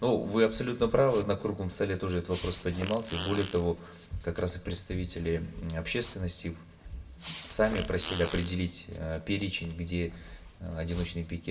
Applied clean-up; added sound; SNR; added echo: none; Fart; 13 dB; reverberation time 0.1 s.